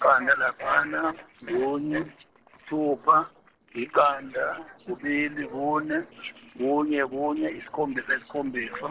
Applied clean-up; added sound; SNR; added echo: neural separator model SepFormer DNS4.